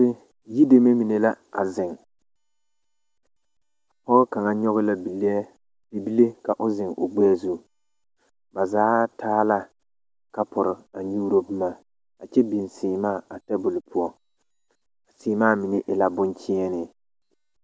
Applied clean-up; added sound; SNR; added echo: none; none; none; none.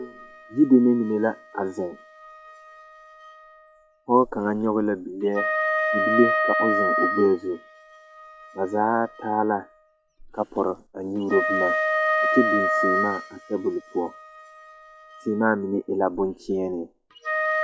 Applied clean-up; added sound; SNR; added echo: classical method log-MMSE.